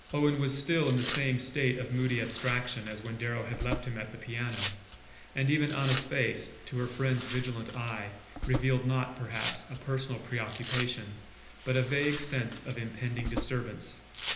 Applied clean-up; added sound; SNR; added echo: none; Domestic sounds, home sounds; 6 dB; reverberation time 1.0 s.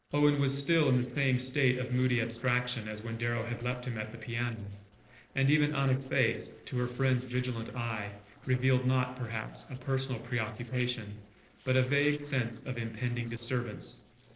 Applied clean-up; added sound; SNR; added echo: neural separator model SepFormer DNS4.